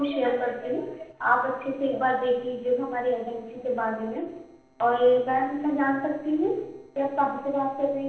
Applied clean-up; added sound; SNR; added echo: neural separator model SepFormer DNS4.